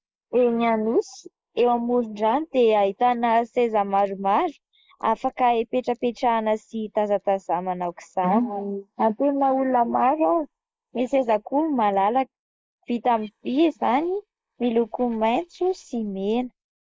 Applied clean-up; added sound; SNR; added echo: neural mask model Resemble Enhance denoiser.